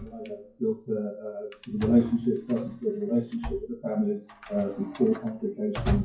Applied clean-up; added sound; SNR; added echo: classical method WPE with log-MMSE.